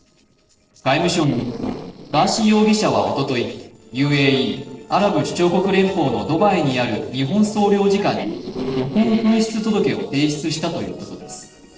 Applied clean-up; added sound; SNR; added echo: neural separator model SepFormer DNS4.